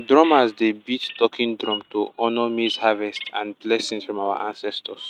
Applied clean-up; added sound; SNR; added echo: neural mask model RNNoise.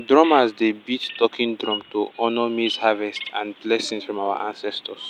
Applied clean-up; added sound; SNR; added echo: none; Bird vocalization, bird call, bird song; 15 dB; none.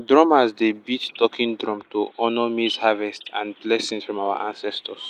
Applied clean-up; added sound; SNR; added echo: neural mask model Resemble Enhance denoiser.